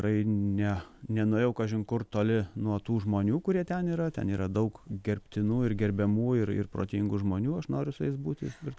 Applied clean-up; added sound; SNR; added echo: none; none; none; none.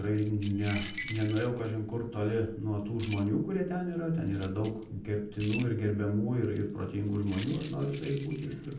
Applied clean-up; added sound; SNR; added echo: none; Keys jangling; 1 dB; reverberation time 0.6 s.